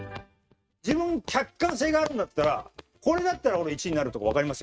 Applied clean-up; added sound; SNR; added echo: neural mask model RNNoise.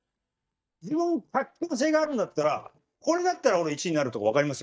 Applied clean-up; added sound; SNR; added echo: neural mask model DeepFilterNet 3.